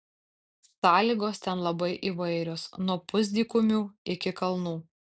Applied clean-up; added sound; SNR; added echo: none; none; none; none.